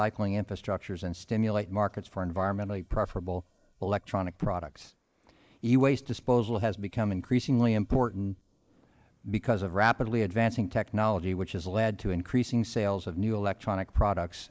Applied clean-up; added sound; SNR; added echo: neural mask model Resemble Enhance denoiser.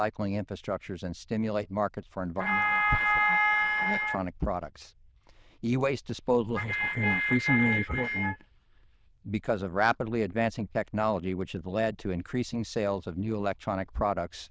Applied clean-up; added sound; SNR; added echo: neural diffusion model UNIVERSE++.